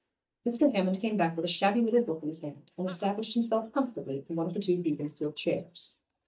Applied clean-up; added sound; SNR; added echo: neural mask model DeepFilterNet 3.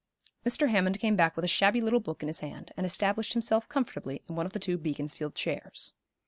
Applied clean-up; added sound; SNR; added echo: none; none; none; none.